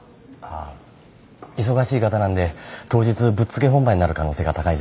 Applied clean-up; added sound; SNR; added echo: none; none; none; none.